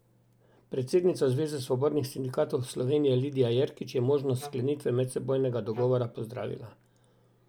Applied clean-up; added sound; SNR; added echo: none; Wind instrument, woodwind instrument; 18 dB; none.